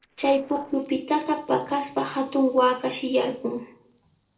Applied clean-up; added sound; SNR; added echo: neural separator model SepFormer DNS4.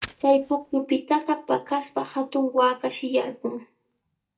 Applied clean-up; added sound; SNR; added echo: neural mask model DeepFilterNet 3.